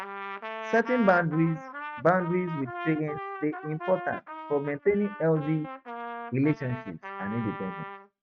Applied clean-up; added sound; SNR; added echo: neural mask model RNNoise.